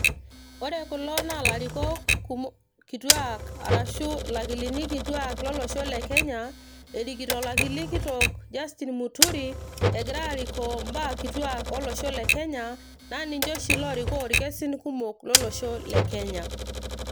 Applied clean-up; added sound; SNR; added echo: none; Typewriter; -3 dB; none.